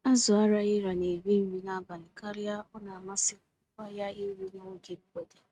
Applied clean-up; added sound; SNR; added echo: neural mask model RNNoise.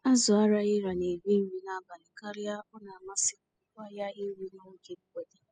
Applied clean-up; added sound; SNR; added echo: classical method spectral subtraction.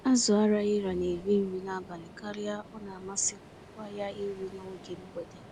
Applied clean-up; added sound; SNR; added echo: none; Ocean; 18 dB; none.